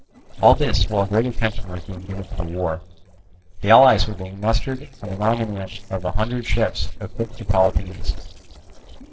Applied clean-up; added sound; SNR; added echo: neural separator model SepFormer DNS4.